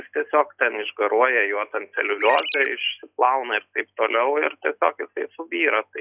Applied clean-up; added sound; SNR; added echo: classical method log-MMSE.